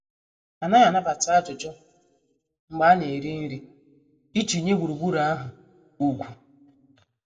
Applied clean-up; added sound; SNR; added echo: none; none; none; reverberation time 0.4 s.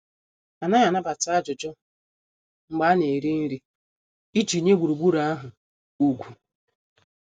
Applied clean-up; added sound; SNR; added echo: none; none; none; none.